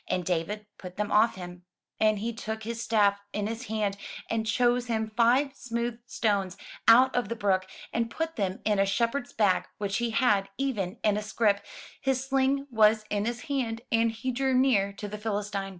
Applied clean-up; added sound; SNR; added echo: none; none; none; none.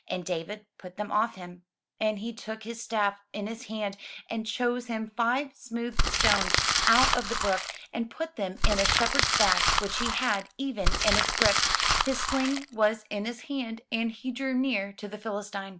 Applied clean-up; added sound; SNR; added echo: none; Crumpling, crinkling; -4 dB; none.